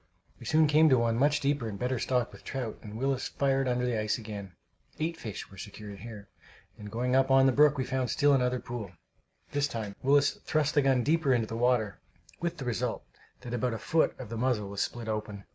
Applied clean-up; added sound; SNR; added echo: none; none; none; none.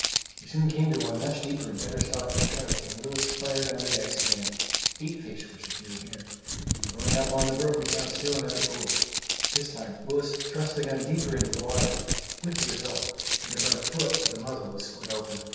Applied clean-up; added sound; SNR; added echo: none; Crumpling, crinkling; -1 dB; reverberation time 1.2 s.